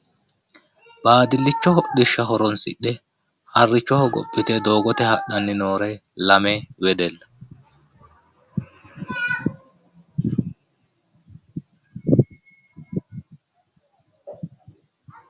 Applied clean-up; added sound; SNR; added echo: none; none; none; none.